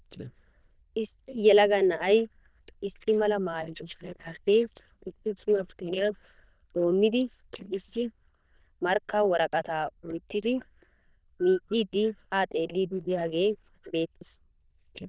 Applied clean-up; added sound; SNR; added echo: neural diffusion model UNIVERSE++.